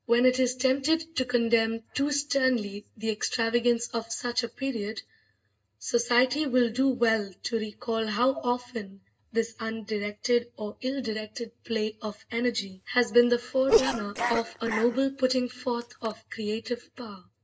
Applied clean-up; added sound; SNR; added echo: neural separator model SepFormer DNS4.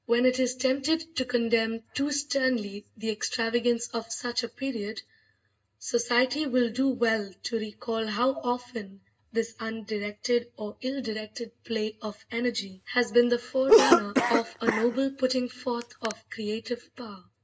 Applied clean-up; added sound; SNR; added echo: none; Cough; -2 dB; reverberation time 0.2 s.